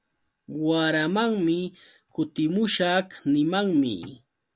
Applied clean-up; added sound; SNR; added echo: none; none; none; none.